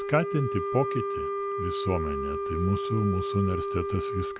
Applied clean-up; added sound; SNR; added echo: none; Wind instrument, woodwind instrument; 2 dB; none.